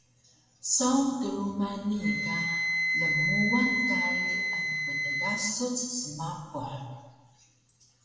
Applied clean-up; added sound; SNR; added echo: none; Wind instrument, woodwind instrument; 0 dB; reverberation time 1.2 s.